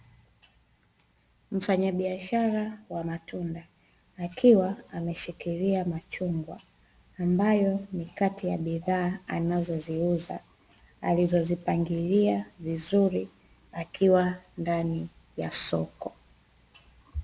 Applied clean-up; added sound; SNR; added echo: none; none; none; none.